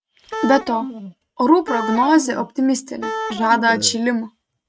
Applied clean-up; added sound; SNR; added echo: neural mask model RNNoise.